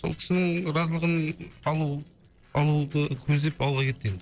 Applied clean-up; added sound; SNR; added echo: neural separator model SepFormer DNS4.